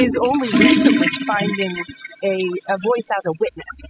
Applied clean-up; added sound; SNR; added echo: classical method spectral subtraction.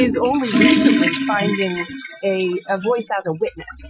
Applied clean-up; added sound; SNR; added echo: classical method Wiener filter.